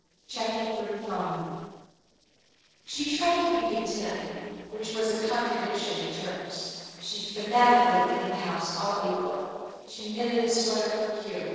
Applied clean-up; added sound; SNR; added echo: neural separator model SepFormer DNS4.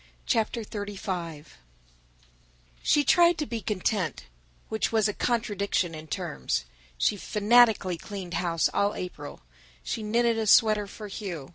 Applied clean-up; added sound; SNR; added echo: none; none; none; none.